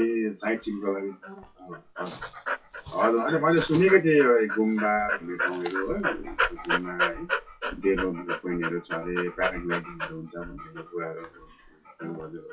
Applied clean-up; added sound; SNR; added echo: classical method WPE with log-MMSE.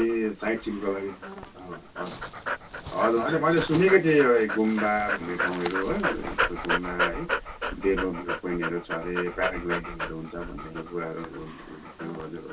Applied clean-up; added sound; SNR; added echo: none; Dog; 6 dB; reverberation time 0.2 s.